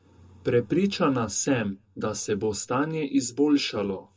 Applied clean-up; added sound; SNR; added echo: none; none; none; reverberation time 0.2 s.